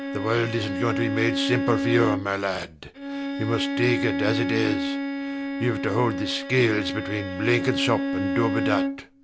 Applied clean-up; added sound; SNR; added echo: none; Bowed string instrument; 2 dB; none.